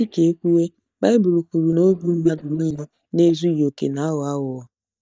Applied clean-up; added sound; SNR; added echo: neural mask model DeepFilterNet 3.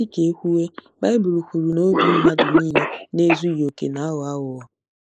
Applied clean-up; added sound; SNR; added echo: neural mask model Resemble Enhance denoiser.